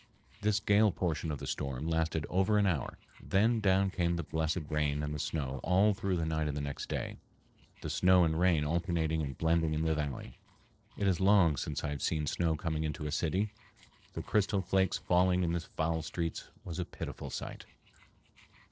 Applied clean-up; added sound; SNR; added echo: neural separator model SepFormer DNS4.